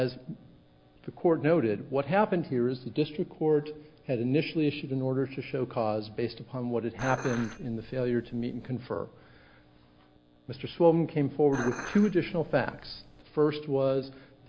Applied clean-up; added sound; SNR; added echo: none; Dishes, pots, and pans; 12 dB; none.